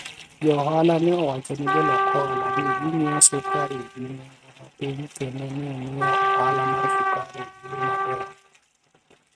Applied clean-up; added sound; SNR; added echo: neural mask model RNNoise.